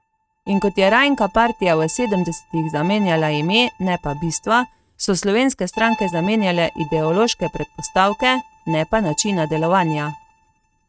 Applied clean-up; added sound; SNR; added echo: neural mask model RNNoise.